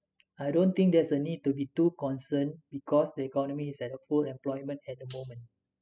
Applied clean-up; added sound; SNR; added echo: classical method spectral subtraction.